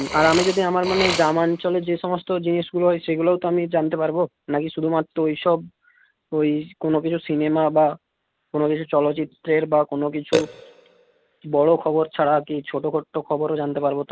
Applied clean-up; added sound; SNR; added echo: none; Burping, eructation; 13 dB; none.